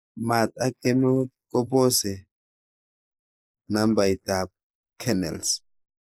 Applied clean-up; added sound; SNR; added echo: neural mask model Resemble Enhance denoiser.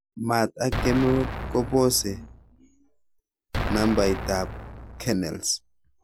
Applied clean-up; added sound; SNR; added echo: none; Explosion; 7 dB; none.